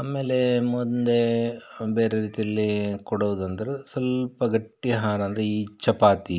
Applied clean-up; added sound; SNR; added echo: none; none; none; none.